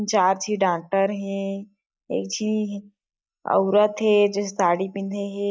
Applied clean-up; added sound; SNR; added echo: neural mask model DeepFilterNet 3.